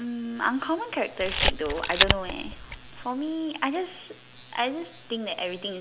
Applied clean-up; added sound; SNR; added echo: none; Camera; -3 dB; none.